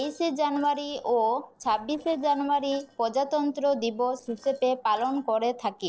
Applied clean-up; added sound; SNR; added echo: neural separator model SepFormer DNS4.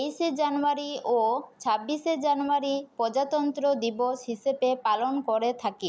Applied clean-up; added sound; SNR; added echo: none; none; none; none.